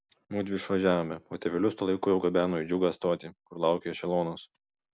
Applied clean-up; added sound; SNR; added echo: none; none; none; none.